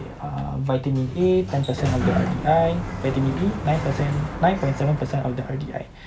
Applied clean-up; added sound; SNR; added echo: none; Sliding door; 7 dB; none.